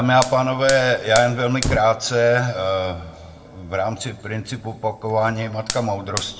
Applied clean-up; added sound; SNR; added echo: none; Fire; 12 dB; reverberation time 1.0 s.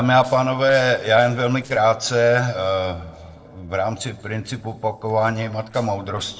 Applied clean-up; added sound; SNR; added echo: neural separator model SepFormer DNS4.